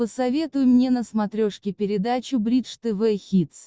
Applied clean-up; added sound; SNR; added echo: none; none; none; none.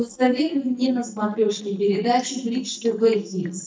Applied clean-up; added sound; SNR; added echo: neural mask model DeepFilterNet 3.